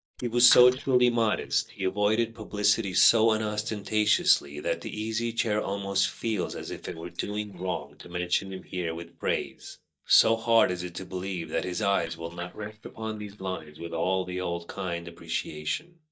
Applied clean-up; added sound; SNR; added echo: neural mask model DeepFilterNet 3.